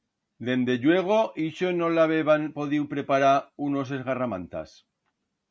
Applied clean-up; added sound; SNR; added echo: none; none; none; none.